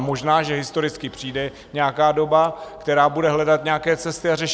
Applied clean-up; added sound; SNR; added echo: none; none; none; none.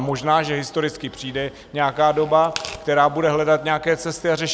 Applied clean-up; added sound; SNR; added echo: none; Tearing; 17 dB; none.